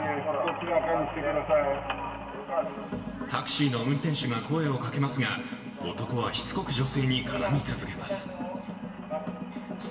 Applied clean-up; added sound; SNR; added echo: none; Bowed string instrument; 17 dB; reverberation time 2.8 s.